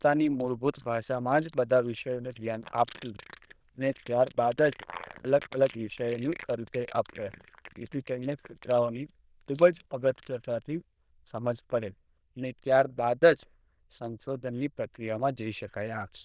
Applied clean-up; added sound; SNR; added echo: neural diffusion model UNIVERSE++.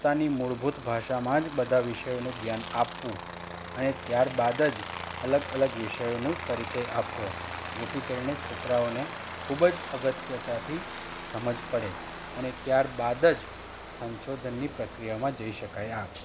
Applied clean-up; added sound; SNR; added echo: none; Aircraft; 9 dB; none.